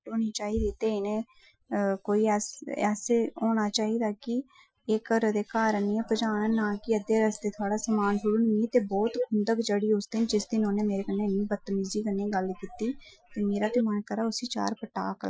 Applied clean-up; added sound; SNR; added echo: classical method Wiener filter.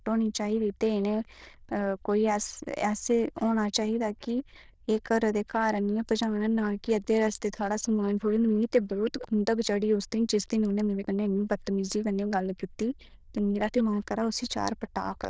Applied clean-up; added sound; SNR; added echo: neural diffusion model UNIVERSE++.